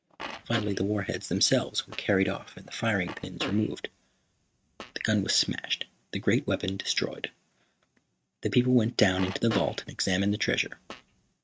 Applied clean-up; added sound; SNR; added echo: neural mask model RNNoise.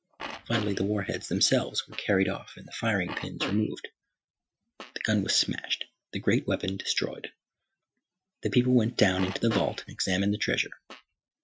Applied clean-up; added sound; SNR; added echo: classical method Wiener filter.